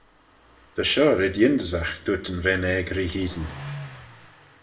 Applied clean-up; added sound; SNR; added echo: none; Engine starting; 18 dB; reverberation time 0.4 s.